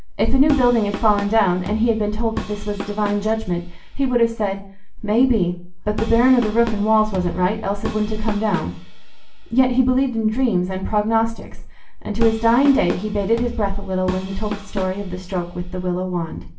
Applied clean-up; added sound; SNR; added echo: none; Drum kit; 13 dB; reverberation time 0.4 s.